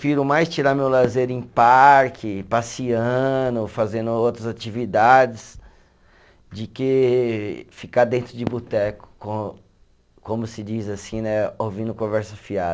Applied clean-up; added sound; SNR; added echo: none; Fireworks; 20 dB; none.